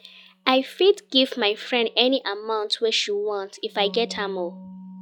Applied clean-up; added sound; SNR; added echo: classical method log-MMSE.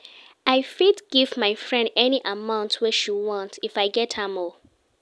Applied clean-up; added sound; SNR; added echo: none; none; none; none.